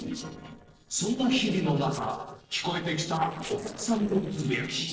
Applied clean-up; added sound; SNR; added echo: neural separator model SepFormer DNS4.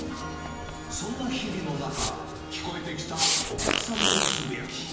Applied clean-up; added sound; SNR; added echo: none; Fart; -2 dB; reverberation time 1.0 s.